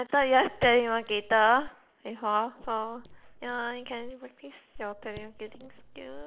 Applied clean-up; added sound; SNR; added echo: neural separator model SepFormer DNS4.